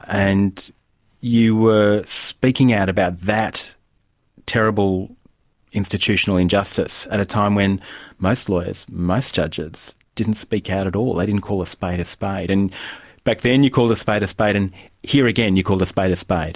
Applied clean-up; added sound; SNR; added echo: none; none; none; none.